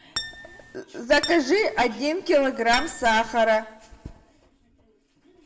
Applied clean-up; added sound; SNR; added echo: none; Acoustic guitar; 11 dB; reverberation time 0.8 s.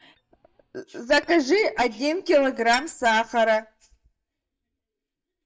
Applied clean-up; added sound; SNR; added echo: neural mask model DeepFilterNet 3.